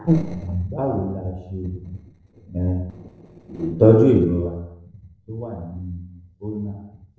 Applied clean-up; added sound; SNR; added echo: neural separator model SepFormer DNS4.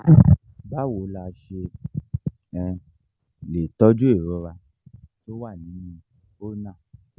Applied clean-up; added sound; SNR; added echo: none; none; none; none.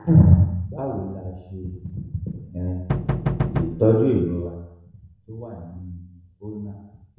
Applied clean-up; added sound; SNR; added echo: none; Knock; 3 dB; reverberation time 0.8 s.